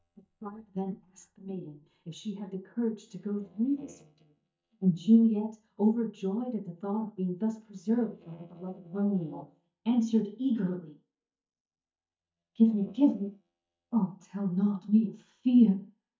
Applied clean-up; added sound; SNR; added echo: neural mask model DeepFilterNet 3.